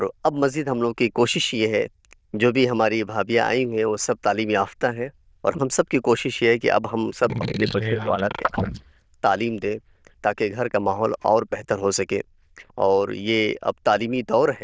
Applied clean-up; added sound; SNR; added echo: neural diffusion model UNIVERSE++.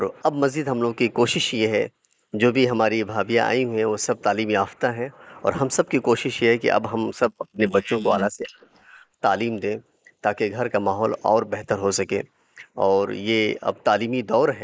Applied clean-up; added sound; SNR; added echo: neural mask model Resemble Enhance denoiser.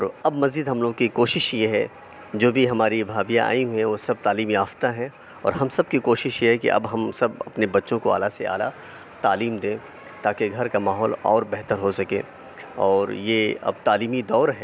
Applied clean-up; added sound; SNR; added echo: none; none; none; none.